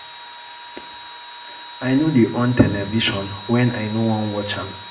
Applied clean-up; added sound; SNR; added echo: none; Engine / Drill; 15 dB; reverberation time 0.6 s.